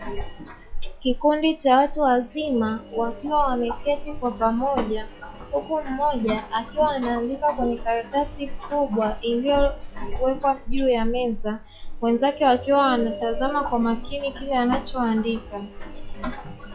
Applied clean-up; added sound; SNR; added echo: classical method log-MMSE.